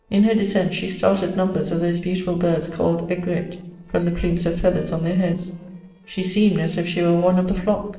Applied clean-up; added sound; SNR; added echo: neural separator model SepFormer DNS4.